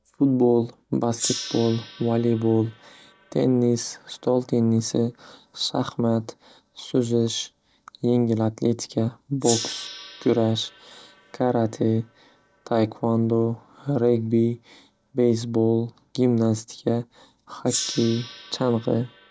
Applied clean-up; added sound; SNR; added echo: none; Gong; 16 dB; none.